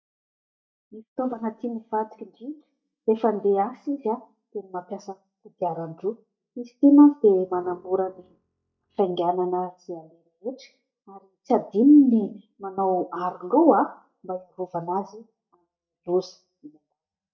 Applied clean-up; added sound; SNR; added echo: neural mask model DeepFilterNet 3.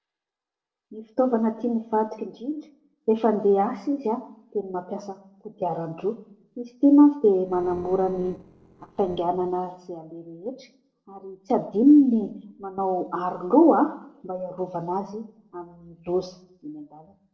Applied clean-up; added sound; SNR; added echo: neural separator model SepFormer DNS4.